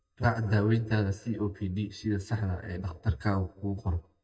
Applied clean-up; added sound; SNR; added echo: neural mask model DeepFilterNet 3.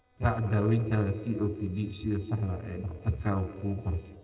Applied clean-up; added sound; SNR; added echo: neural separator model SepFormer DNS4.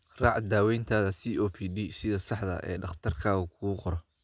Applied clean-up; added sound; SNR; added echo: none; none; none; none.